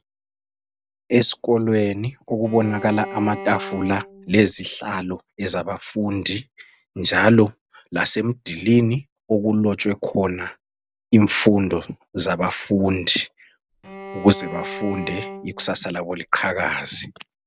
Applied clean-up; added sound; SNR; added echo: none; Bowed string instrument; 13 dB; none.